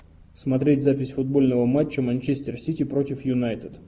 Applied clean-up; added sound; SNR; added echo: none; none; none; none.